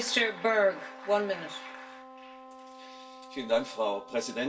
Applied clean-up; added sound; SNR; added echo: none; Wind instrument, woodwind instrument; 17 dB; reverberation time 0.2 s.